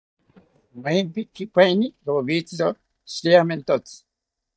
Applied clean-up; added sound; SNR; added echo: neural mask model DeepFilterNet 3.